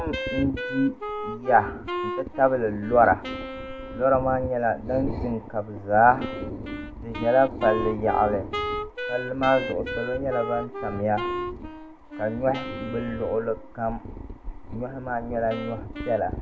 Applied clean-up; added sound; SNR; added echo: none; Wind instrument, woodwind instrument; 9 dB; none.